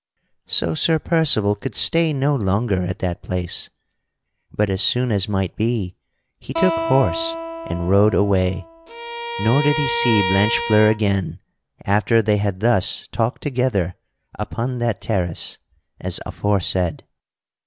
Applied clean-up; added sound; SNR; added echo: none; Bowed string instrument + Acoustic guitar; 5 dB; none.